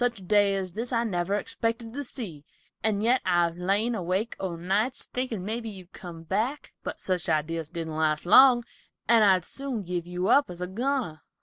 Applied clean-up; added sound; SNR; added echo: none; none; none; none.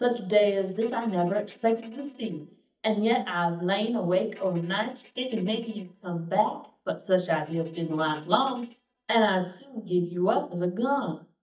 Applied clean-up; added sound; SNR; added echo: neural mask model DeepFilterNet 3.